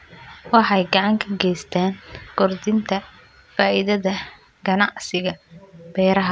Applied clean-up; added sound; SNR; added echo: none; none; none; none.